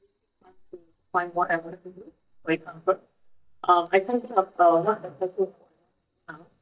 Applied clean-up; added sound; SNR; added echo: neural mask model DeepFilterNet 3.